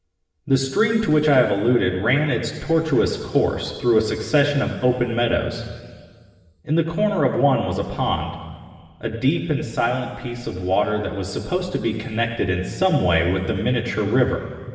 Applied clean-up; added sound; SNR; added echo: none; none; none; reverberation time 2.4 s.